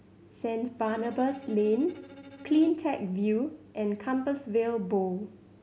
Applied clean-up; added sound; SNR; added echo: none; Bowed string instrument; 19 dB; none.